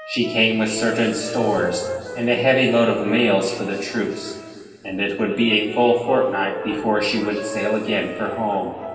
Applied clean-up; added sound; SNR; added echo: none; Wind instrument, woodwind instrument; 14 dB; reverberation time 2.4 s.